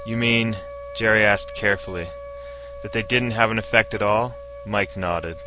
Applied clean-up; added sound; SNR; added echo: none; Wind instrument, woodwind instrument; 14 dB; none.